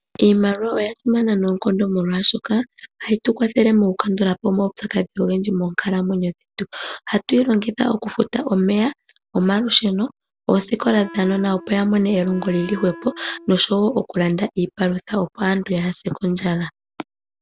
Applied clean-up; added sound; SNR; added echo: none; Wind instrument, woodwind instrument; 18 dB; none.